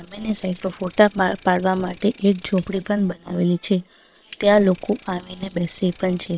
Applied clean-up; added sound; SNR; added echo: neural separator model SepFormer WHAM!.